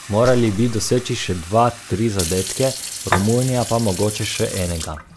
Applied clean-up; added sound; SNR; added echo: none; Gunshot, gunfire + Fill (with liquid) / Sink (filling or washing); 8 dB; none.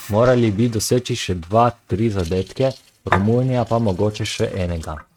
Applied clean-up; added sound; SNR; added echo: neural mask model RNNoise.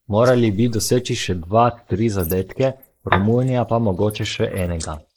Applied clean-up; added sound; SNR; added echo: neural mask model Resemble Enhance denoiser.